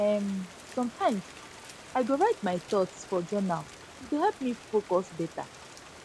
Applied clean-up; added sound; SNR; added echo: none; Rain; 17 dB; none.